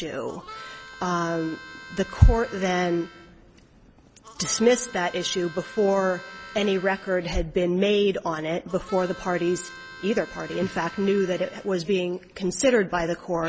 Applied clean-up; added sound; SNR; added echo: none; Harmonica; 18 dB; none.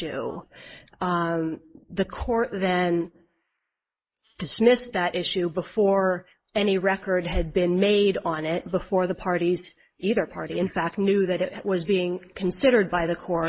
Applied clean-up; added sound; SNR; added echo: neural mask model Resemble Enhance denoiser.